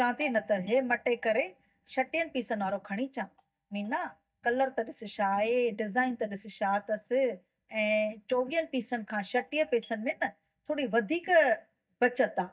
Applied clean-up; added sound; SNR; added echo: neural mask model DeepFilterNet 3.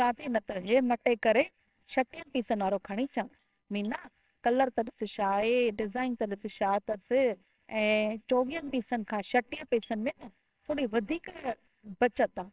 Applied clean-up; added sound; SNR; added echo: neural separator model SepFormer WHAMR!.